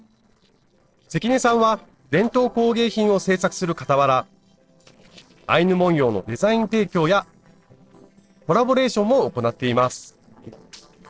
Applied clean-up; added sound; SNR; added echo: neural separator model SepFormer DNS4.